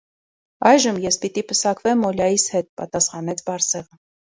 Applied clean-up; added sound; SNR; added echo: none; none; none; none.